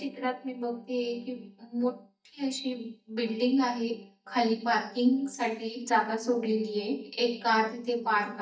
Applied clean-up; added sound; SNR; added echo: neural mask model DeepFilterNet 3.